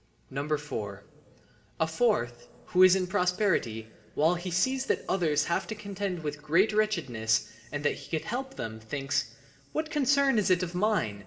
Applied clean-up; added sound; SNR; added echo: none; none; none; reverberation time 2.0 s.